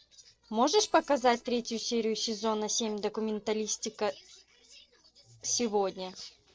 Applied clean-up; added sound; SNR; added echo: neural separator model SepFormer DNS4.